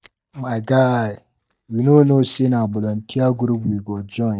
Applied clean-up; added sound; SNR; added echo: neural mask model DeepFilterNet 3.